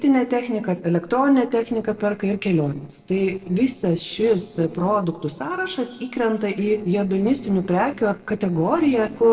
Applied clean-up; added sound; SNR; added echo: neural separator model SepFormer DNS4.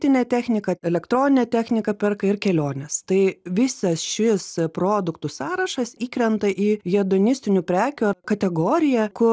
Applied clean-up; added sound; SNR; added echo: none; none; none; none.